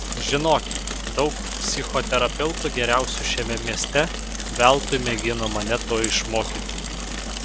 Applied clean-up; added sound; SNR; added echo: none; Mechanisms / Bicycle; 4 dB; none.